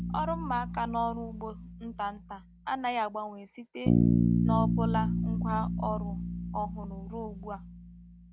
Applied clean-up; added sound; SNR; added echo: none; Bass guitar; -5 dB; none.